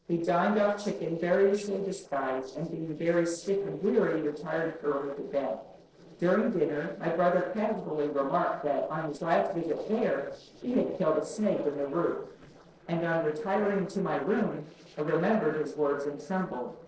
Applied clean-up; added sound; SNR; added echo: neural separator model SepFormer DNS4.